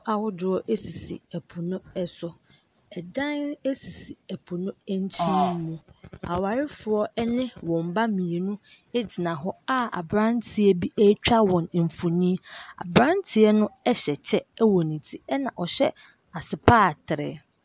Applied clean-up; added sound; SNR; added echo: none; Fart; 2 dB; none.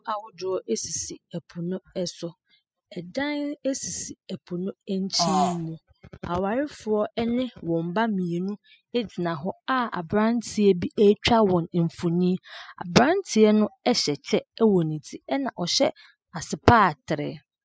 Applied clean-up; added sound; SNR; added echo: classical method spectral subtraction.